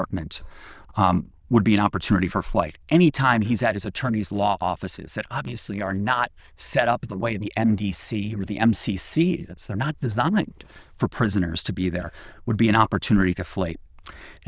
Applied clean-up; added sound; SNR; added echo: neural diffusion model UNIVERSE++.